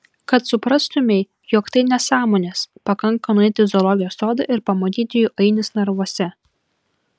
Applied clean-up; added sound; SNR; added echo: none; none; none; none.